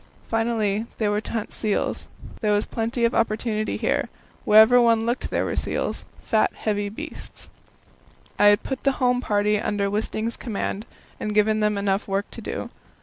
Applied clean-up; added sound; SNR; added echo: none; none; none; none.